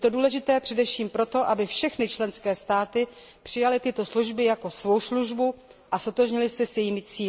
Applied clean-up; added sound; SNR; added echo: none; none; none; none.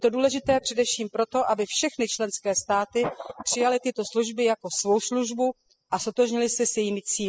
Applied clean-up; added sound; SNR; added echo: classical method spectral subtraction.